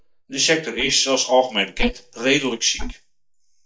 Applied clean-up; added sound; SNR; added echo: neural mask model DeepFilterNet 3.